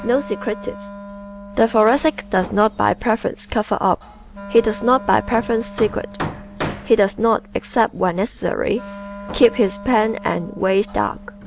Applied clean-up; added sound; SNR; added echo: none; Hammer + Wind instrument, woodwind instrument; 14 dB; none.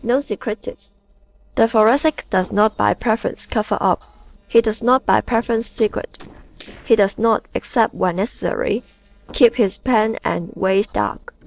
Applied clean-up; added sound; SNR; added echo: neural separator model SepFormer DNS4.